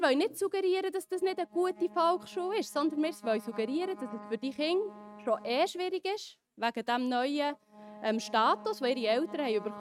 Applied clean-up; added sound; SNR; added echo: neural mask model RNNoise.